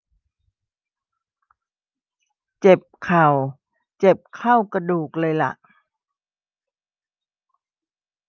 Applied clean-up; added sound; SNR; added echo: none; none; none; none.